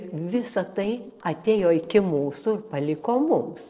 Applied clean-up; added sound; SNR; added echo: neural separator model SepFormer DNS4.